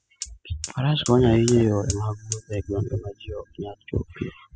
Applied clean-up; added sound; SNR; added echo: classical method spectral subtraction.